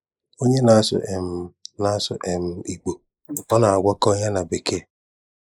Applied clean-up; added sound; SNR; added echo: neural mask model Resemble Enhance denoiser.